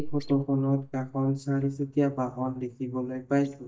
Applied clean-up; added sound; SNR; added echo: neural mask model DeepFilterNet 3.